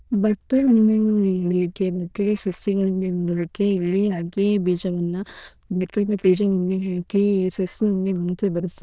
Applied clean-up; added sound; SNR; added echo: neural diffusion model UNIVERSE++.